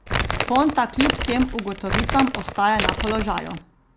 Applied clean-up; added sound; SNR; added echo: none; Crumpling, crinkling; 2 dB; none.